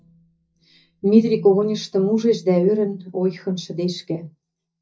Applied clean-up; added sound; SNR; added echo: neural mask model DeepFilterNet 3.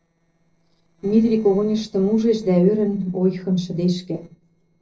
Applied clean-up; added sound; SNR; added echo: neural separator model SepFormer DNS4.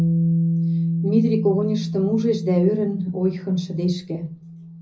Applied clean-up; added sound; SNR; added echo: none; Bass guitar; 2 dB; reverberation time 0.4 s.